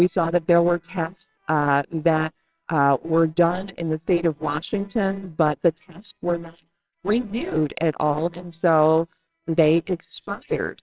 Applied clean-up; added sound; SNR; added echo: neural separator model SepFormer WHAMR!.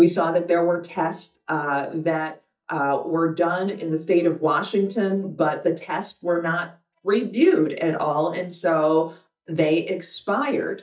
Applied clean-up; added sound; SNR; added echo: neural mask model DeepFilterNet 3.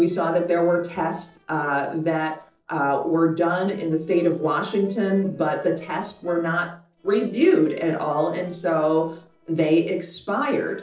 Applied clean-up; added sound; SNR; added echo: neural separator model SepFormer DNS4.